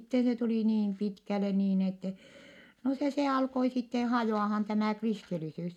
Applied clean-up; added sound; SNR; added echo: none; none; none; none.